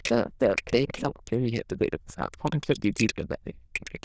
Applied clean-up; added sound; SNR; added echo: neural diffusion model UNIVERSE++.